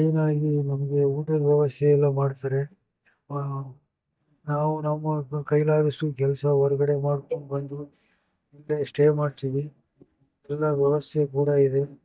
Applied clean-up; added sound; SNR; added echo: neural mask model DeepFilterNet 3.